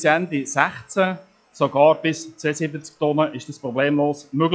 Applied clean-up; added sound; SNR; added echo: classical method log-MMSE.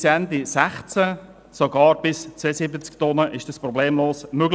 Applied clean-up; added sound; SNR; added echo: none; none; none; none.